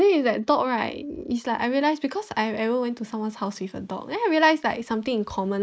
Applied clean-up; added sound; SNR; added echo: neural mask model Resemble Enhance denoiser.